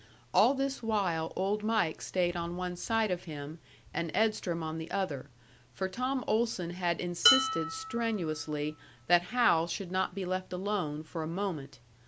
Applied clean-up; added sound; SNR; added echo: none; Dishes, pots, and pans; 3 dB; none.